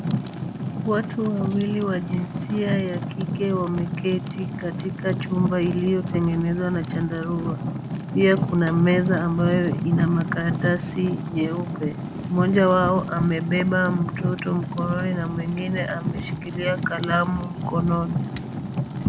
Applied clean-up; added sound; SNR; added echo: none; Fire; 4 dB; none.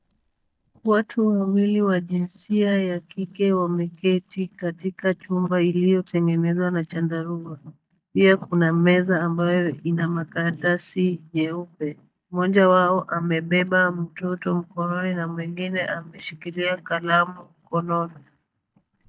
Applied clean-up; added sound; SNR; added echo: neural mask model DeepFilterNet 3.